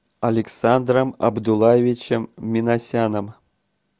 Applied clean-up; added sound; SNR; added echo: none; none; none; none.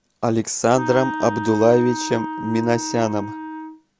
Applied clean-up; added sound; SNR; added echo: none; Wind instrument, woodwind instrument; 9 dB; none.